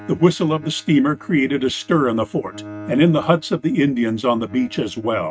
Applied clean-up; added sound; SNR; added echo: neural mask model RNNoise.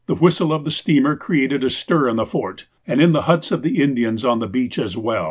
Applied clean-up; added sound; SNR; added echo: none; none; none; none.